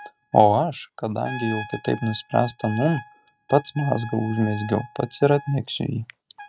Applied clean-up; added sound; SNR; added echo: neural mask model RNNoise.